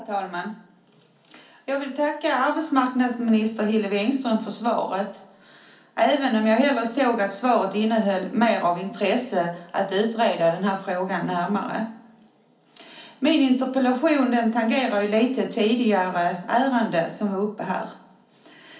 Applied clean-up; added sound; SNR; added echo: none; none; none; reverberation time 0.4 s.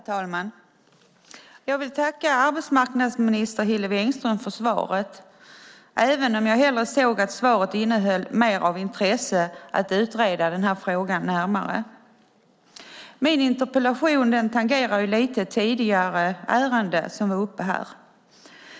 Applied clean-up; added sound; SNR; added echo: none; none; none; none.